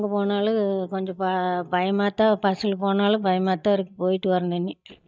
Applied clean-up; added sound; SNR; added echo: neural mask model DeepFilterNet 3.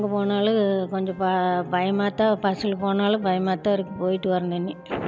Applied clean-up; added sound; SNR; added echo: none; Piano; 19 dB; none.